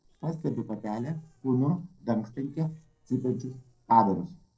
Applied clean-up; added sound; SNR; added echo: neural separator model SepFormer DNS4.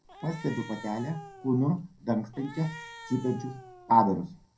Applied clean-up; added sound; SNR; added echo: none; Cat; 17 dB; reverberation time 0.2 s.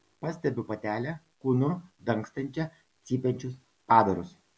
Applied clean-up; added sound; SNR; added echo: none; none; none; none.